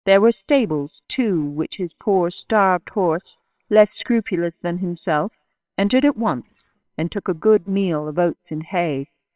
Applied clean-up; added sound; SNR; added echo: neural separator model SepFormer WHAMR!.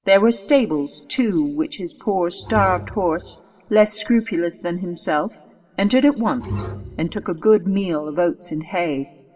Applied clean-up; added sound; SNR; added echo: none; Bowed string instrument; 10 dB; reverberation time 2.4 s.